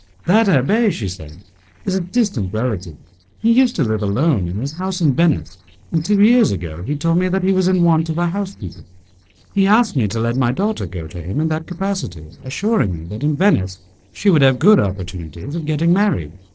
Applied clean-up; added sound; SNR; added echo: neural separator model SepFormer DNS4.